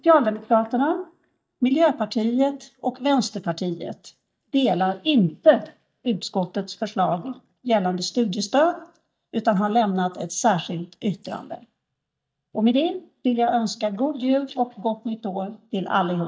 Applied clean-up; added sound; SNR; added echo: neural mask model DeepFilterNet 3.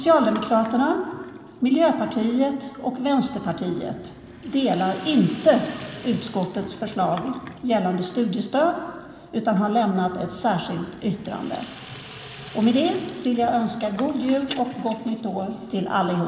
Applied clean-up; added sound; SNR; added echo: none; Sink (filling or washing); 18 dB; reverberation time 2.9 s.